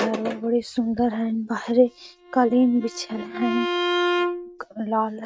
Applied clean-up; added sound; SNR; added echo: neural mask model RNNoise.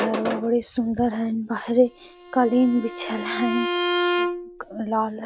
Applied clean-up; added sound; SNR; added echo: none; Bowed string instrument; 4 dB; none.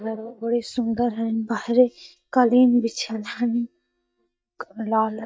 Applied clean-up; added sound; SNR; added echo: neural mask model DeepFilterNet 3.